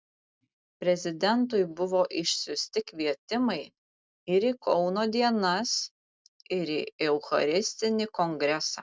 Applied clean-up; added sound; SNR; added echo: none; none; none; none.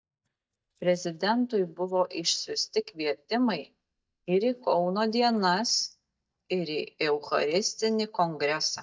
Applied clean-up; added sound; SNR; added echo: neural mask model DeepFilterNet 3.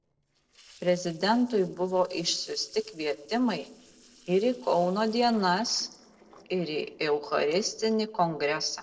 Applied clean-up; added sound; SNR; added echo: neural separator model SepFormer DNS4.